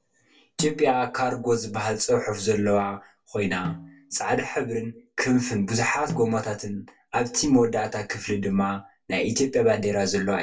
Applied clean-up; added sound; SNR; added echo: none; Snare drum; 15 dB; reverberation time 0.2 s.